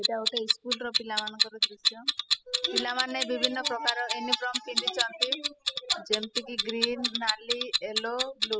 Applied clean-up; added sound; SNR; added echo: classical method spectral subtraction.